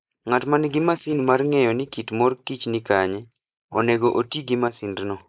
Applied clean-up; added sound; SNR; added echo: neural mask model Resemble Enhance denoiser.